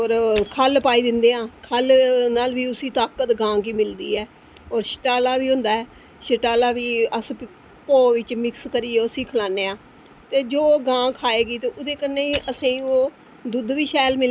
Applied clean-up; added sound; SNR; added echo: none; Crushing; 18 dB; none.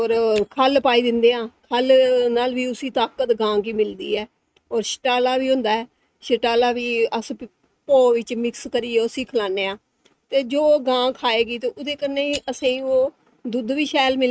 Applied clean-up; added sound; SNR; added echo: neural mask model RNNoise.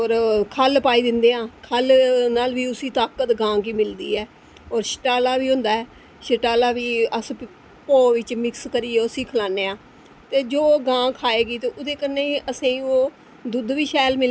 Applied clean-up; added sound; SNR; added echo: none; none; none; none.